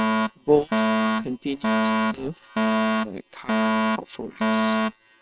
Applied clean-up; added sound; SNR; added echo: neural separator model SepFormer WHAM!.